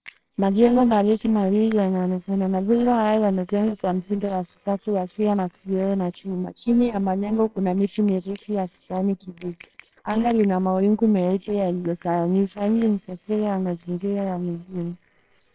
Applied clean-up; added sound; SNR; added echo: neural separator model SepFormer WHAMR!.